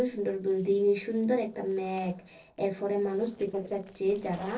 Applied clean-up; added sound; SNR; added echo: neural separator model SepFormer DNS4.